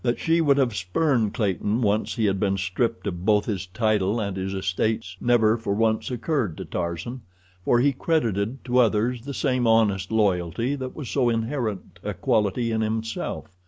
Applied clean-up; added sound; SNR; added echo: none; none; none; none.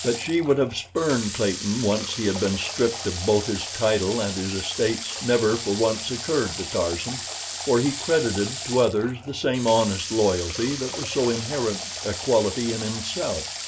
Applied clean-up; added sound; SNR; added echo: none; Water tap, faucet / Water; 8 dB; reverberation time 0.2 s.